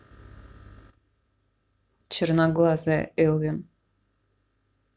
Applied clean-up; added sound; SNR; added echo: none; none; none; none.